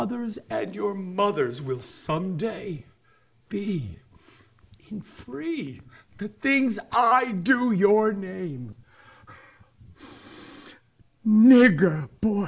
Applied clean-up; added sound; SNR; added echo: none; none; none; none.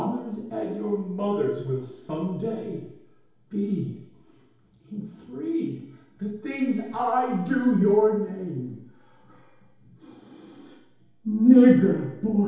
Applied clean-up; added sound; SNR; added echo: none; none; none; reverberation time 2.2 s.